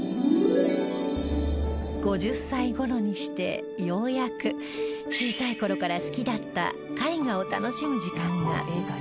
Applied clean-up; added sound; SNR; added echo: none; Drum; 5 dB; none.